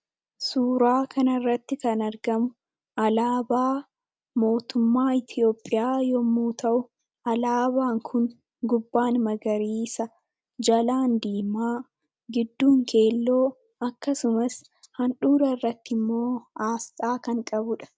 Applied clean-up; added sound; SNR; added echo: none; none; none; none.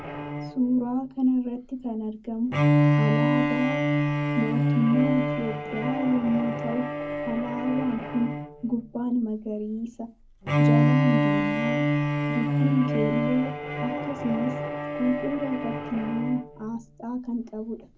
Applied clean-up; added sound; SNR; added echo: none; Bowed string instrument; -1 dB; reverberation time 0.3 s.